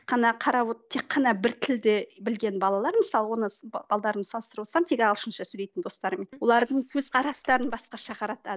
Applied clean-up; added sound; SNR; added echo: neural mask model Resemble Enhance denoiser.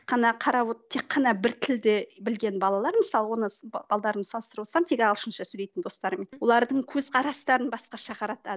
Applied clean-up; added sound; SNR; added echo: none; none; none; none.